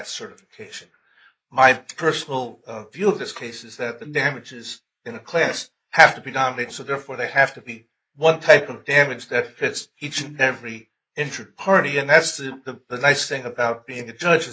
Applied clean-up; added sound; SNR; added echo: neural mask model Resemble Enhance denoiser.